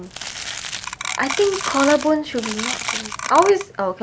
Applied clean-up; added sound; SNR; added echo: none; Clock + Crumpling, crinkling; 7 dB; none.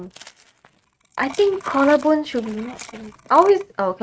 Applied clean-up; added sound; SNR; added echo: neural mask model RNNoise.